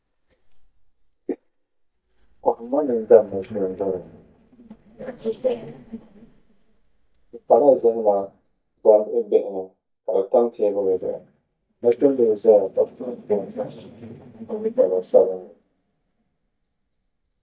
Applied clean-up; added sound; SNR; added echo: neural mask model DeepFilterNet 3.